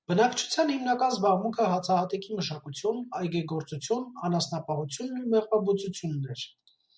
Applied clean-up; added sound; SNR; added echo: none; none; none; none.